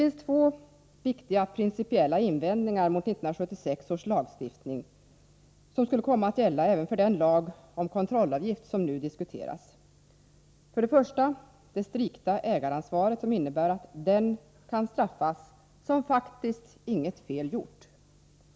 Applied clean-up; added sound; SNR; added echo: none; none; none; none.